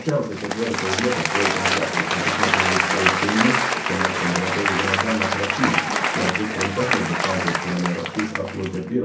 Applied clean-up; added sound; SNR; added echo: none; Applause; -2 dB; reverberation time 0.5 s.